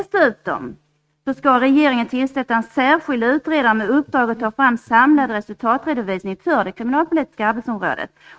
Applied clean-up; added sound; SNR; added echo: neural mask model RNNoise.